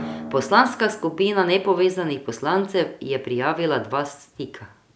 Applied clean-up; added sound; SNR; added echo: none; Drum; 19 dB; none.